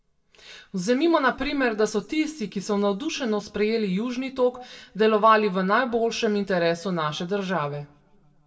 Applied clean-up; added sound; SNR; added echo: none; none; none; reverberation time 0.4 s.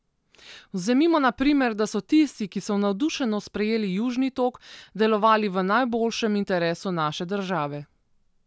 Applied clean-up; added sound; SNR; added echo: none; none; none; none.